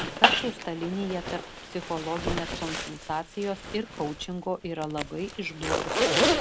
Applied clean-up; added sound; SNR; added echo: none; Zipper (clothing); -4 dB; none.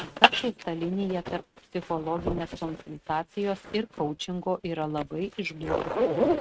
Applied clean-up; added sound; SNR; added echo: neural mask model RNNoise.